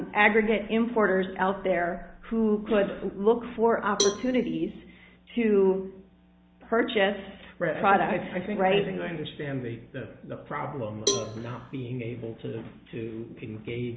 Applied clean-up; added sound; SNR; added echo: none; Cowbell; 8 dB; none.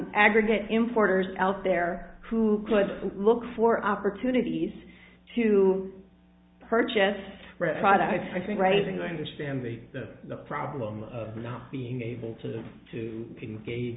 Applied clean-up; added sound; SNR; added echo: none; none; none; none.